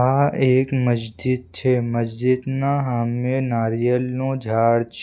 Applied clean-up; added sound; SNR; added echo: none; none; none; none.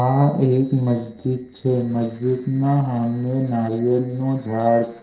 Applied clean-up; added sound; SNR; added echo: neural separator model SepFormer DNS4.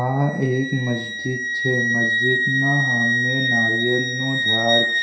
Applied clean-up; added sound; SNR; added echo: none; Wind instrument, woodwind instrument; -2 dB; reverberation time 0.7 s.